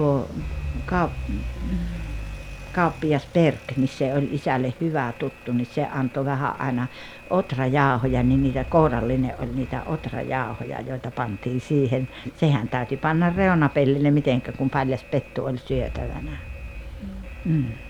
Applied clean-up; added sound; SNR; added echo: none; Alarm + Idling / Truck; 12 dB; none.